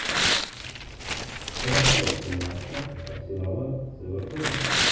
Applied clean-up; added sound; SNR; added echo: none; Tearing; -3 dB; reverberation time 1.3 s.